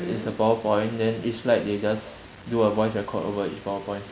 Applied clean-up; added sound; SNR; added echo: none; none; none; none.